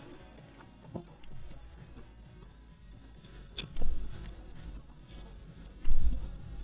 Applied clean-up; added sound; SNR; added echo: neural mask model DeepFilterNet 3.